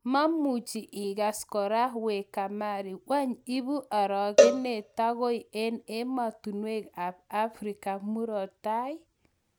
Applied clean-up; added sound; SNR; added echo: none; Cowbell; -3 dB; none.